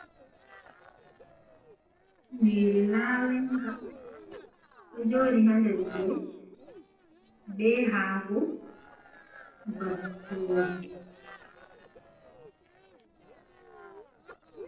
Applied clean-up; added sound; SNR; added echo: neural separator model SepFormer DNS4.